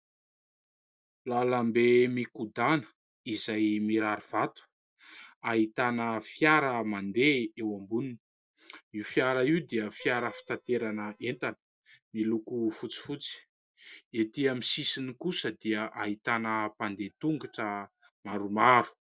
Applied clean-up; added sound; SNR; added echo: neural mask model DeepFilterNet 3.